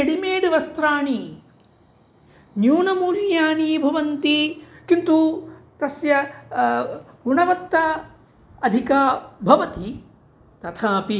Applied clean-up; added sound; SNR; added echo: none; none; none; none.